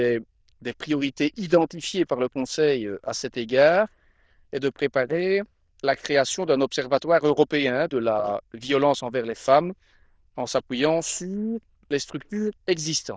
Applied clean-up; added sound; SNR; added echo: neural diffusion model UNIVERSE++.